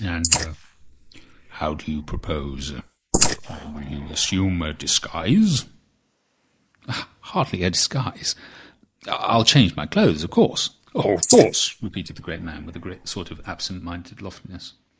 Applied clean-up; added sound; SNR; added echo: neural mask model Resemble Enhance denoiser.